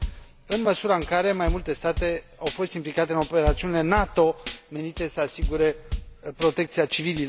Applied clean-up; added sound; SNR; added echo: none; Tambourine / Drum / Drum kit; 8 dB; none.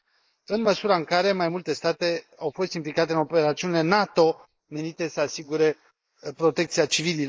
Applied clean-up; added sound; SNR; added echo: neural mask model Resemble Enhance denoiser.